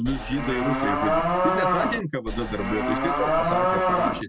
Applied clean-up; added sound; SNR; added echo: none; Livestock, farm animals, working animals; -4 dB; none.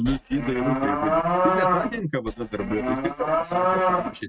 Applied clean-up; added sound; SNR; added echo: neural mask model RNNoise.